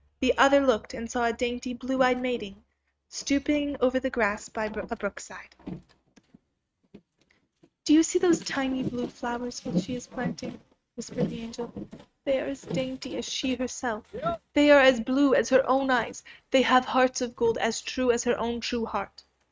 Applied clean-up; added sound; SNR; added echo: neural mask model RNNoise.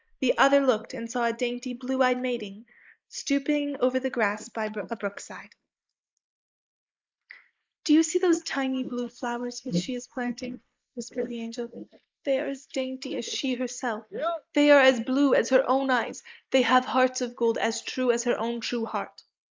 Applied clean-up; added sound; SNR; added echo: neural mask model Resemble Enhance denoiser.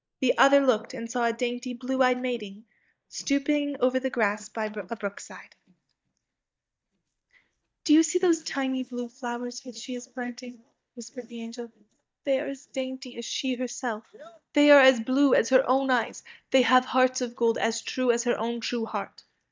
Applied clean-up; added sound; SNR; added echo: neural mask model DeepFilterNet 3.